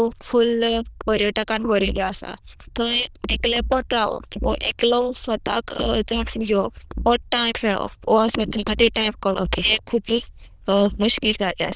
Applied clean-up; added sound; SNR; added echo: neural diffusion model UNIVERSE++.